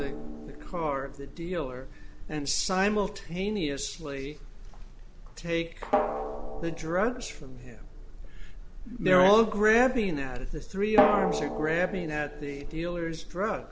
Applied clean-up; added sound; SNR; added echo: none; Drum; 7 dB; none.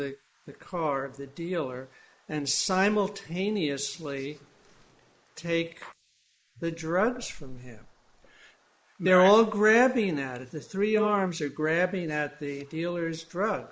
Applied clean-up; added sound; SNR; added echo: neural mask model Resemble Enhance denoiser.